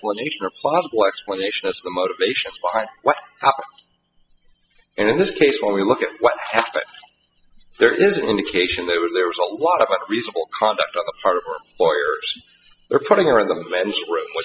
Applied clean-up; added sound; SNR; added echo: classical method spectral subtraction.